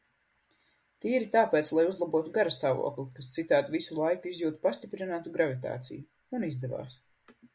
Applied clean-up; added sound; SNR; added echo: none; none; none; none.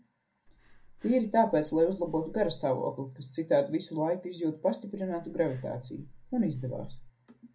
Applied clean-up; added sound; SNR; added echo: none; Breathing; 18 dB; reverberation time 0.2 s.